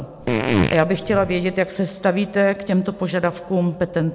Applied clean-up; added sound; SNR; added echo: none; Fart; 2 dB; none.